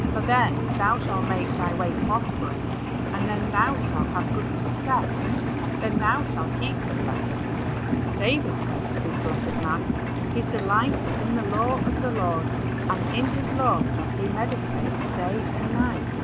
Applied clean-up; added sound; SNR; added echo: none; Engine; -3 dB; none.